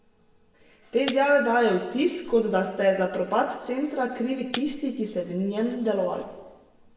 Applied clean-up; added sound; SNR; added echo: none; Shatter; 19 dB; reverberation time 1.1 s.